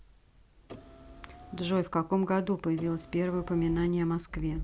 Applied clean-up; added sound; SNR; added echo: none; Car; 18 dB; none.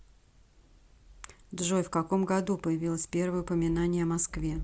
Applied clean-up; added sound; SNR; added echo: none; none; none; none.